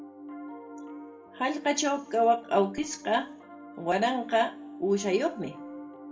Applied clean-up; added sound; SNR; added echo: none; Piano; 15 dB; reverberation time 0.4 s.